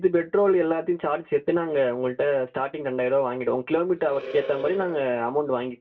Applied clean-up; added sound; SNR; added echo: neural separator model SepFormer DNS4.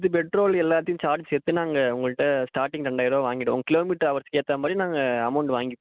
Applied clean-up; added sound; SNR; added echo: none; none; none; none.